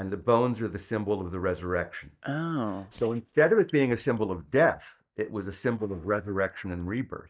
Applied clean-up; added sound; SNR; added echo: neural mask model DeepFilterNet 3.